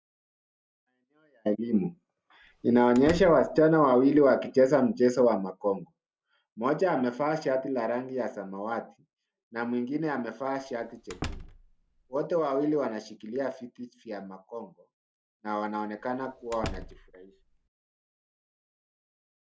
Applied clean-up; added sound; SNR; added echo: none; Slam; 14 dB; none.